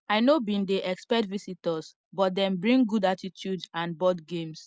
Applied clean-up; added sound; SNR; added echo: none; none; none; none.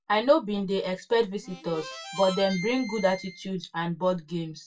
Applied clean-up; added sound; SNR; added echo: none; Harmonica; 13 dB; reverberation time 0.1 s.